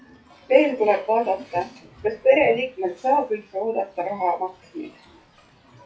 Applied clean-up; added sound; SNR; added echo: classical method WPE with log-MMSE.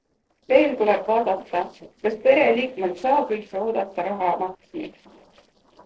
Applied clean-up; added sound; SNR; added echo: neural separator model SepFormer DNS4.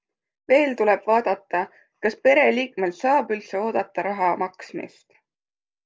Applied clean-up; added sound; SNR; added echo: none; none; none; none.